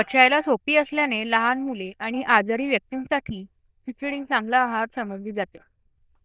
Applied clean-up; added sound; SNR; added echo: neural diffusion model UNIVERSE++.